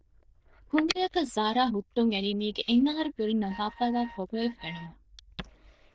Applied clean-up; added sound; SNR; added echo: neural diffusion model UNIVERSE++.